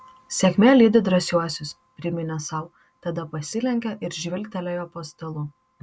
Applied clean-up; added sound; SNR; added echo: none; none; none; none.